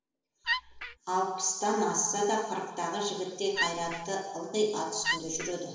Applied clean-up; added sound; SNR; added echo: none; Wood; 2 dB; reverberation time 1.1 s.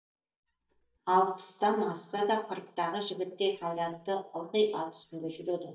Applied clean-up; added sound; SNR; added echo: neural mask model DeepFilterNet 3.